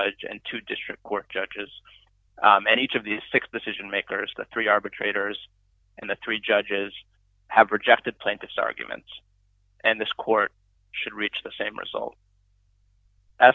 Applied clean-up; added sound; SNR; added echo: none; none; none; none.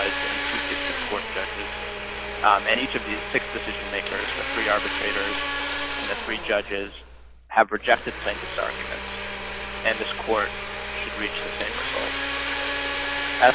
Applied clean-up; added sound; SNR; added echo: none; Domestic sounds, home sounds; 2 dB; none.